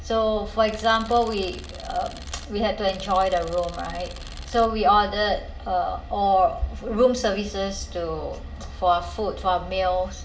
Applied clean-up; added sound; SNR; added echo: none; Tools; 19 dB; reverberation time 0.2 s.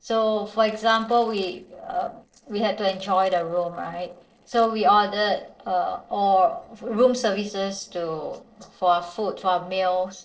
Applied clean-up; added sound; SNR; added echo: neural separator model SepFormer DNS4.